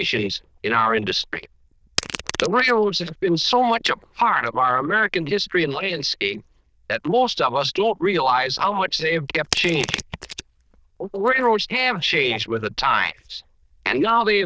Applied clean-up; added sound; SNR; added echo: neural diffusion model UNIVERSE++.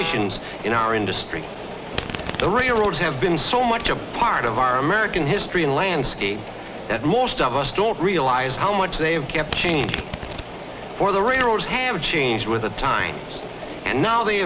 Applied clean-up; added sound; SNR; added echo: none; Domestic sounds, home sounds; 10 dB; none.